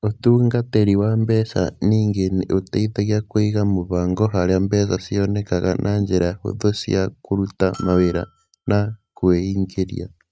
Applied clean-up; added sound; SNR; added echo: neural mask model RNNoise.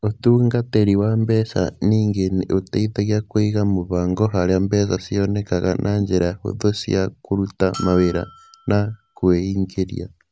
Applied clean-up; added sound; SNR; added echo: none; Bell; 18 dB; none.